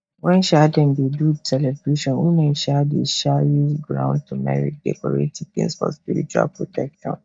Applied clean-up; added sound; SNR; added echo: neural mask model DeepFilterNet 3.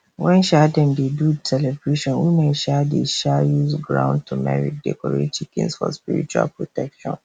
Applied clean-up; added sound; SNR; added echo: none; none; none; none.